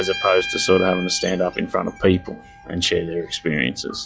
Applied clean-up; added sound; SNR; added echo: classical method log-MMSE.